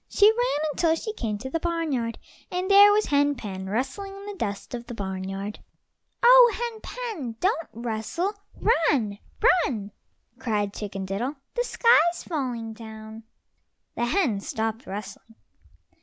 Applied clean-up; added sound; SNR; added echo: none; none; none; none.